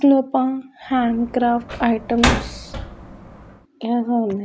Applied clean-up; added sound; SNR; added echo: none; Slam; 6 dB; none.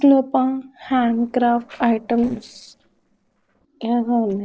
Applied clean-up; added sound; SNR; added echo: neural separator model SepFormer DNS4.